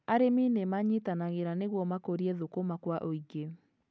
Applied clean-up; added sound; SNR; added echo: none; none; none; none.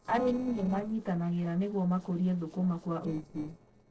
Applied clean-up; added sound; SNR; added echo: neural separator model SepFormer DNS4.